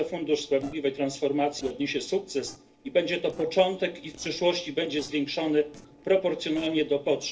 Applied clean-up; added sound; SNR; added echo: neural separator model SepFormer DNS4.